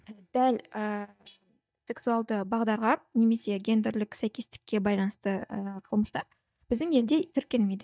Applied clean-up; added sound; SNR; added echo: neural mask model DeepFilterNet 3.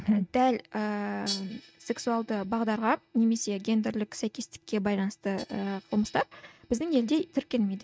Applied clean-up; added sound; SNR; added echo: neural mask model RNNoise.